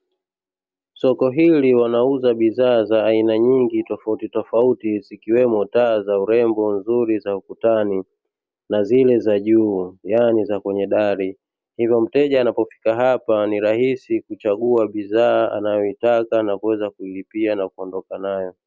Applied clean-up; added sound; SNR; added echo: none; none; none; none.